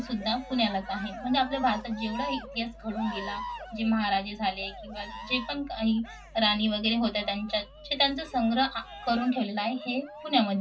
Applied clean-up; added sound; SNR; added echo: none; Cheering; 14 dB; reverberation time 0.1 s.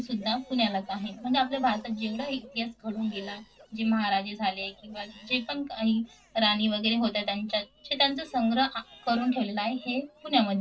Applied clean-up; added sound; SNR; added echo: neural separator model SepFormer DNS4.